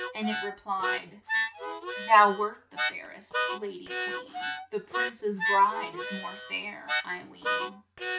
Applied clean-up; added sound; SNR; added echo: none; Harmonica; 3 dB; none.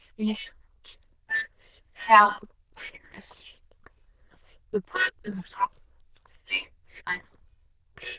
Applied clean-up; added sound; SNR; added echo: neural diffusion model UNIVERSE++.